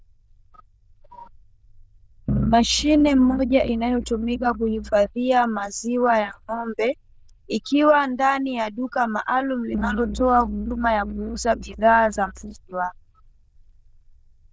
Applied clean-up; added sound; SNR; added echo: neural diffusion model UNIVERSE++.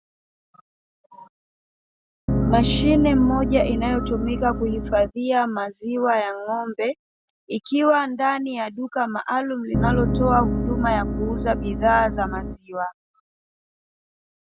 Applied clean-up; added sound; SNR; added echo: none; Piano; 0 dB; none.